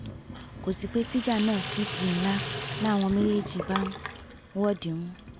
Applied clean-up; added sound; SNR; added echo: none; Sink (filling or washing); 8 dB; none.